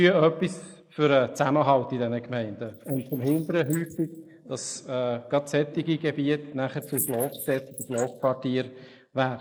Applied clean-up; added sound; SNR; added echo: neural mask model Resemble Enhance denoiser.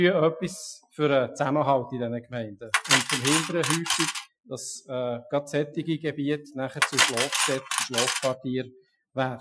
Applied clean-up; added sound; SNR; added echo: classical method Wiener filter.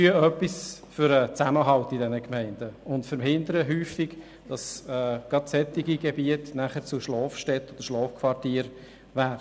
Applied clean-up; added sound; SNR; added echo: none; none; none; none.